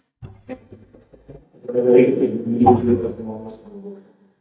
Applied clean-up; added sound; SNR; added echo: neural mask model DeepFilterNet 3.